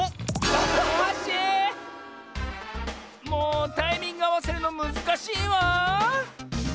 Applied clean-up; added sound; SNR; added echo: none; none; none; none.